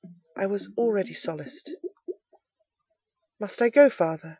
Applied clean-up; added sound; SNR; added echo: classical method Wiener filter.